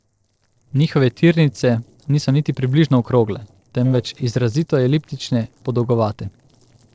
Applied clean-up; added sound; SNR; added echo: neural separator model SepFormer DNS4.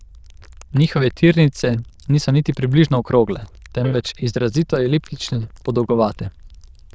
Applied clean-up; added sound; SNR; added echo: neural diffusion model UNIVERSE++.